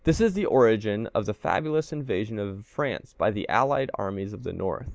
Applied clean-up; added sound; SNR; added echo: none; none; none; none.